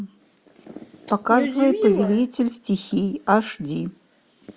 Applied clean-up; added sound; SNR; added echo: none; none; none; none.